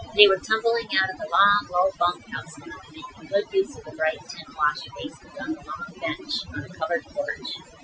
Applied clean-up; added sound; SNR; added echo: classical method Wiener filter.